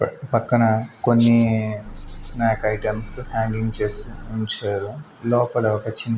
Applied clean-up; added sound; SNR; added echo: none; Engine; 13 dB; none.